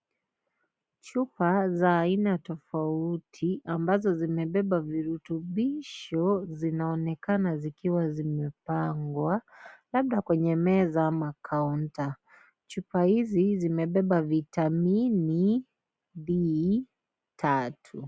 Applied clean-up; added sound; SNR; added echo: none; none; none; none.